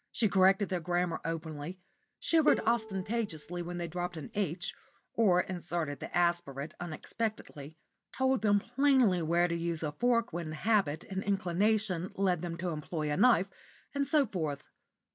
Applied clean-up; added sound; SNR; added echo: none; Bowed string instrument; 11 dB; none.